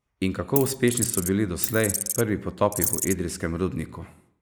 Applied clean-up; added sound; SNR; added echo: neural mask model Resemble Enhance denoiser.